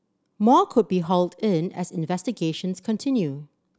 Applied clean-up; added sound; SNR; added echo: none; none; none; none.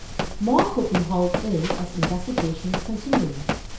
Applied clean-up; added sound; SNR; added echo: none; Run; 2 dB; reverberation time 0.6 s.